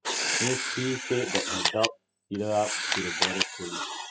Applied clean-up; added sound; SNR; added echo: classical method spectral subtraction.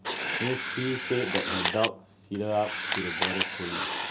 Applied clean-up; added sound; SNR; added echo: none; Writing + Camera; -2 dB; none.